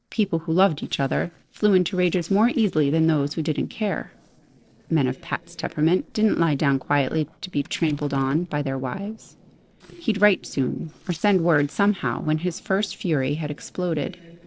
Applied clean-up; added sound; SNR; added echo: neural separator model SepFormer DNS4.